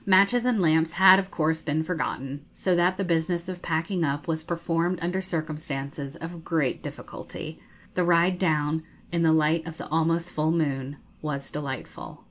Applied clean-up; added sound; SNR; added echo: none; none; none; none.